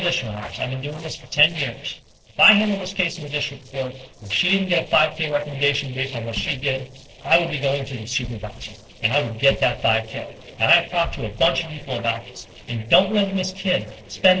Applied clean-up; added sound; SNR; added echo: neural separator model SepFormer DNS4.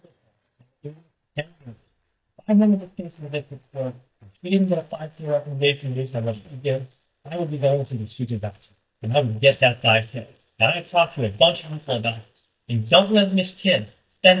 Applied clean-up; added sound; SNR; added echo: neural mask model DeepFilterNet 3.